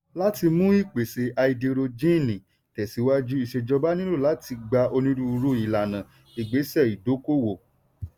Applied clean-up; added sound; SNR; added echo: none; none; none; none.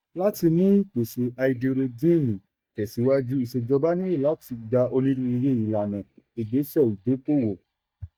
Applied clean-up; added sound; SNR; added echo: neural mask model DeepFilterNet 3.